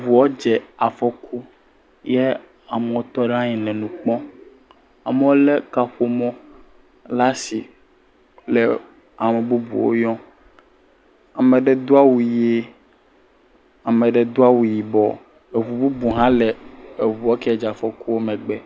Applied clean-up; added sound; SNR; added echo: none; none; none; none.